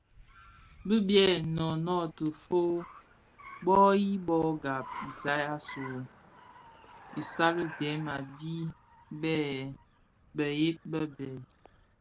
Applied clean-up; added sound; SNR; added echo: none; Car; 19 dB; none.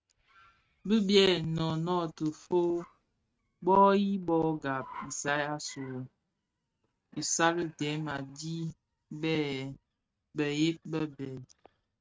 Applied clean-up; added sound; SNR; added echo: neural mask model RNNoise.